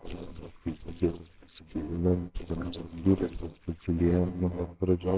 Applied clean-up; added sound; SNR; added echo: neural separator model SepFormer WHAMR!.